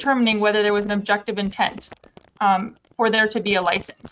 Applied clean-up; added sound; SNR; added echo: neural mask model RNNoise.